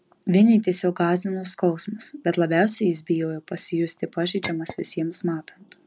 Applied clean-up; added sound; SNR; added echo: none; Chink, clink; 15 dB; none.